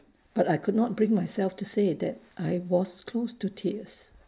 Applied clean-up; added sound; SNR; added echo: none; none; none; none.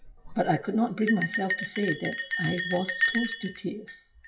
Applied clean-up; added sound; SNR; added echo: classical method WPE with log-MMSE.